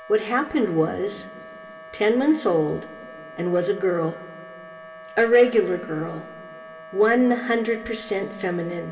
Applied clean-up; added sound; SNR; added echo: none; Wind instrument, woodwind instrument; 18 dB; reverberation time 2.8 s.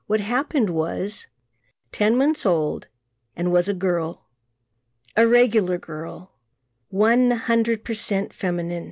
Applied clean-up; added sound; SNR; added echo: none; none; none; none.